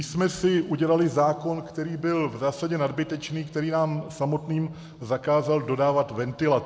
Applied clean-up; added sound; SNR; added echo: none; none; none; none.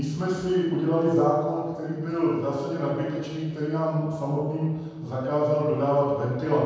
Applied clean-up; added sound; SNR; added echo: none; none; none; reverberation time 1.2 s.